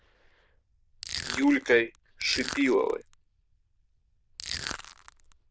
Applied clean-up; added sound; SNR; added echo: neural diffusion model UNIVERSE++.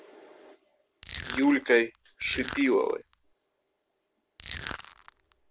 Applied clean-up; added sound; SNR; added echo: none; Crushing; 9 dB; none.